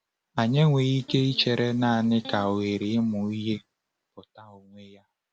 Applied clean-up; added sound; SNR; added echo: none; Electric guitar; 20 dB; none.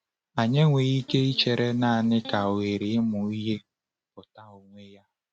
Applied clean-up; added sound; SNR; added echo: neural mask model RNNoise.